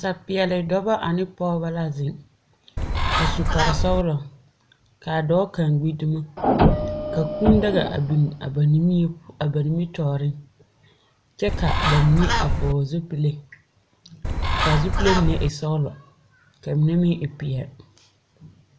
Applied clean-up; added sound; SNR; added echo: none; Printer + Bird; -2 dB; none.